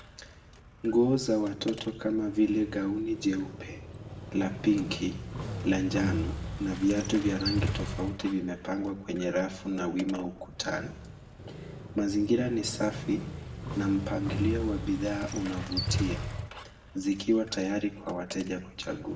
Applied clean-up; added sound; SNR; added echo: none; Motorcycle; 7 dB; reverberation time 0.6 s.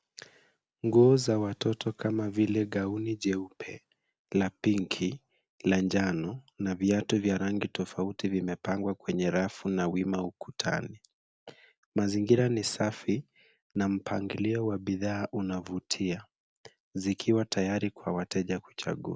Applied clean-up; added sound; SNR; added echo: none; none; none; none.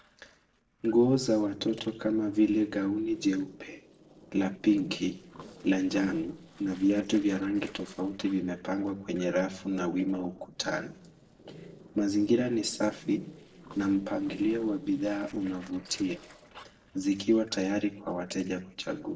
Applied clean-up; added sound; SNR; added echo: neural separator model SepFormer DNS4.